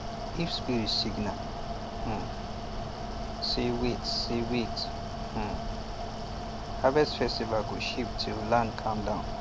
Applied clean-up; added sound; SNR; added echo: none; Mechanical fan; 3 dB; none.